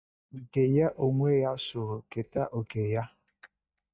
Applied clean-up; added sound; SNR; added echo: neural mask model DeepFilterNet 3.